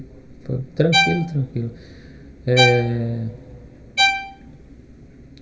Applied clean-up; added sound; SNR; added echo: none; Bowed string instrument; 0 dB; reverberation time 2.3 s.